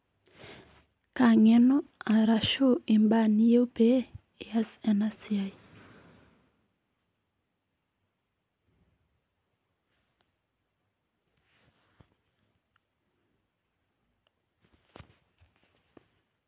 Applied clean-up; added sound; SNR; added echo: none; none; none; none.